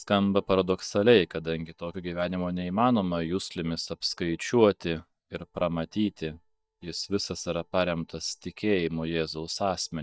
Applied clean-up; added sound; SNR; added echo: neural mask model DeepFilterNet 3.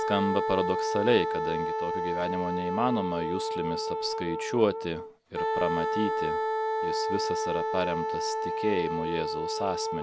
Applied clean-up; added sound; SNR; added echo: none; Wind instrument, woodwind instrument; -1 dB; none.